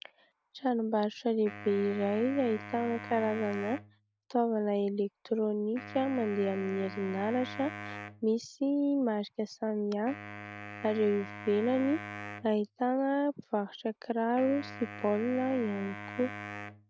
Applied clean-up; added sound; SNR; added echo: none; Wind instrument, woodwind instrument; 14 dB; none.